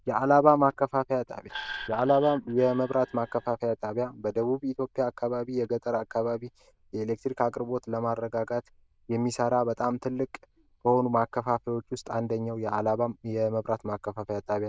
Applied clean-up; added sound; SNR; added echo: neural diffusion model UNIVERSE++.